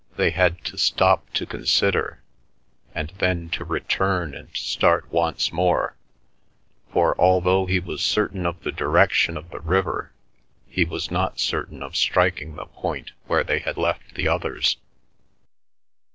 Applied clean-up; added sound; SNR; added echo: none; none; none; none.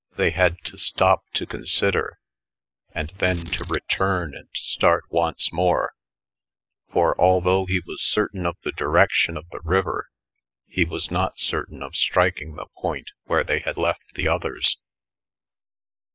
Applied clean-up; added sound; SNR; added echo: classical method spectral subtraction.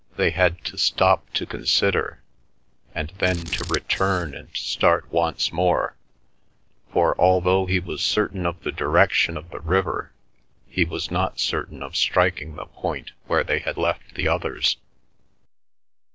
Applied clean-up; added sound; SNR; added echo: none; Scissors; 11 dB; none.